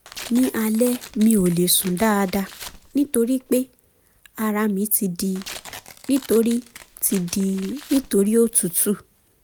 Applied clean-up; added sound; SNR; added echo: none; Tearing; 19 dB; none.